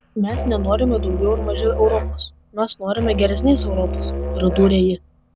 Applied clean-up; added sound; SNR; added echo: none; Musical instrument; 4 dB; none.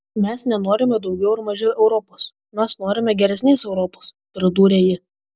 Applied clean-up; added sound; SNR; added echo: none; none; none; none.